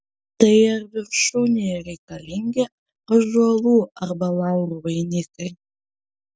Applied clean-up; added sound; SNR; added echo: none; none; none; none.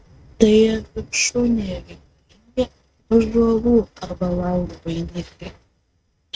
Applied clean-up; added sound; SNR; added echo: neural mask model RNNoise.